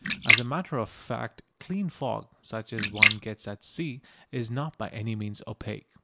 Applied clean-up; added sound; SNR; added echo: none; Splash, splatter; -4 dB; none.